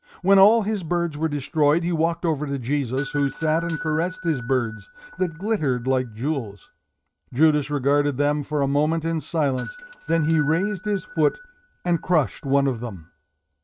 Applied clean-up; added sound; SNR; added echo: neural mask model RNNoise.